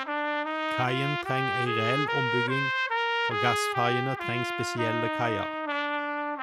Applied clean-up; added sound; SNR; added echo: none; Trumpet; -3 dB; none.